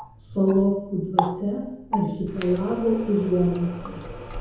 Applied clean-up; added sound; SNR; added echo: none; Water tap, faucet; 9 dB; reverberation time 0.9 s.